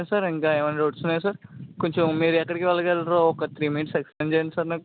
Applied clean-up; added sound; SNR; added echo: none; none; none; none.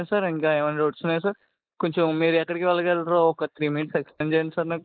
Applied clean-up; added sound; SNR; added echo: neural mask model Resemble Enhance denoiser.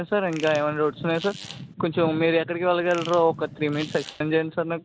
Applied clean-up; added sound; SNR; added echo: none; Fart; 18 dB; none.